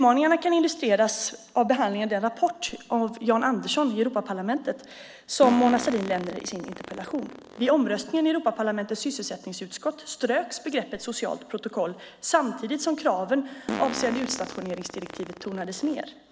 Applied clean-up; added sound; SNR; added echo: none; Fart; 16 dB; none.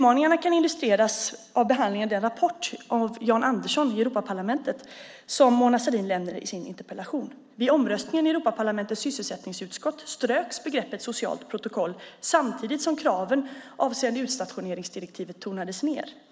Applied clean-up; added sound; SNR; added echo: none; none; none; none.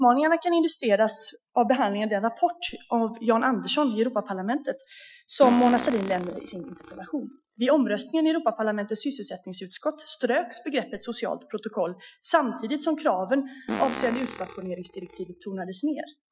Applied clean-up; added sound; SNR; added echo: classical method Wiener filter.